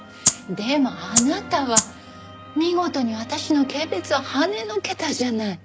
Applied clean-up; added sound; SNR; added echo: none; Rattle (instrument); -1 dB; none.